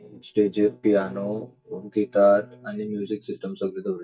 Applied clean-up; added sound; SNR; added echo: neural mask model DeepFilterNet 3.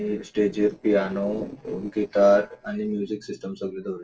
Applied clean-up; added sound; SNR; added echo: neural separator model SepFormer DNS4.